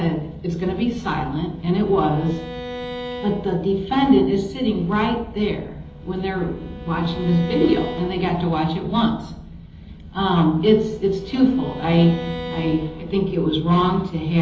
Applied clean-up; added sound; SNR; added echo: none; Bowed string instrument; 16 dB; reverberation time 1.2 s.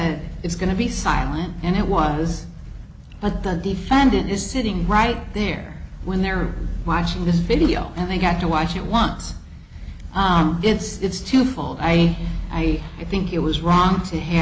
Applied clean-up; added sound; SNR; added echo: none; none; none; none.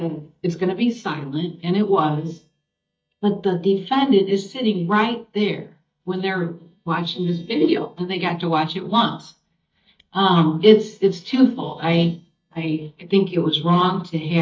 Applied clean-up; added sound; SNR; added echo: neural mask model DeepFilterNet 3.